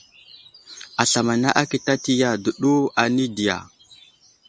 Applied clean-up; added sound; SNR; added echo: none; none; none; none.